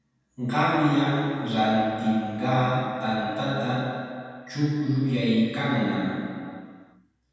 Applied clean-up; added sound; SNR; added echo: none; none; none; reverberation time 2.1 s.